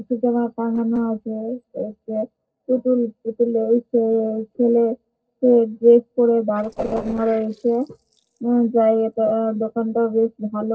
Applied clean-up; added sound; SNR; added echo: neural separator model SepFormer DNS4.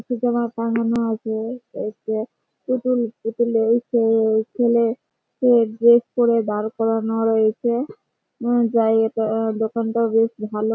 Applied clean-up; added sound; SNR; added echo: none; none; none; none.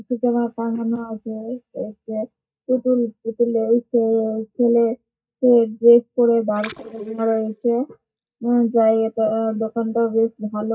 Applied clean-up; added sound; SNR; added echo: neural mask model DeepFilterNet 3.